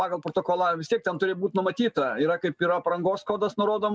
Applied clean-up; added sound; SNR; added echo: none; none; none; none.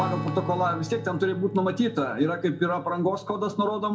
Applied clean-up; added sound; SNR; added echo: none; Strum; 10 dB; reverberation time 0.3 s.